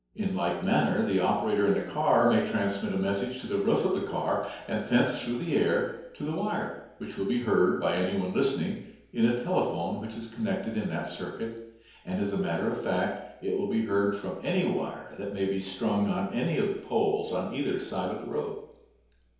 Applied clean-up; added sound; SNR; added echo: none; none; none; reverberation time 0.9 s.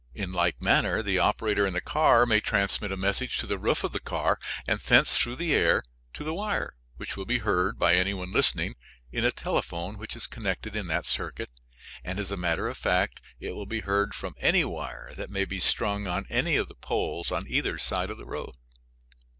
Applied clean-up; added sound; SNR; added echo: none; none; none; none.